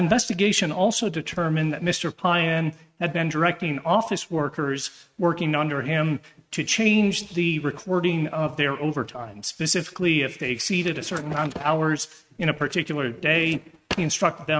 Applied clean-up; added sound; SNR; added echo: neural mask model RNNoise.